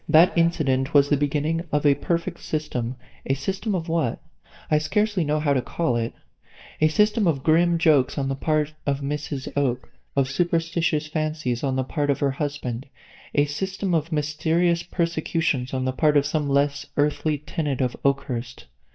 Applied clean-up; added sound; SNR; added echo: neural mask model DeepFilterNet 3.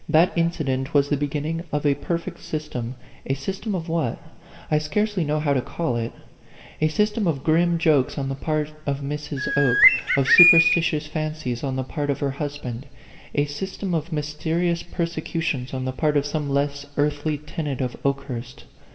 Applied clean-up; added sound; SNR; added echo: none; Bird; -5 dB; reverberation time 1.6 s.